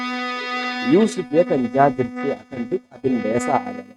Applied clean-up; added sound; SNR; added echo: neural mask model RNNoise.